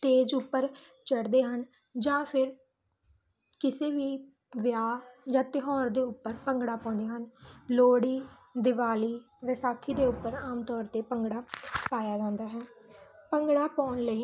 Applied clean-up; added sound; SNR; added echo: none; none; none; none.